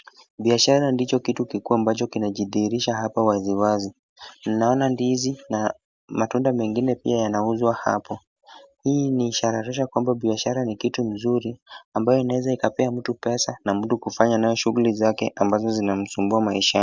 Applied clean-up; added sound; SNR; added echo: none; none; none; none.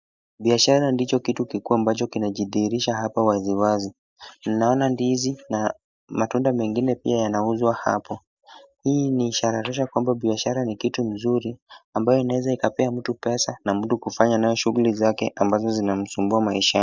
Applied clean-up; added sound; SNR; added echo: neural mask model DeepFilterNet 3.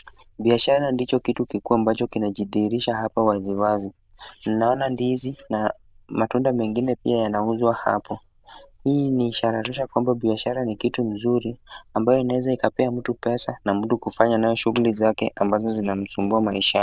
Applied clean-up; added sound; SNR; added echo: neural diffusion model UNIVERSE++.